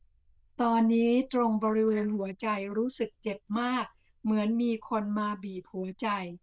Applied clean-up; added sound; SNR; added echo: neural diffusion model UNIVERSE++.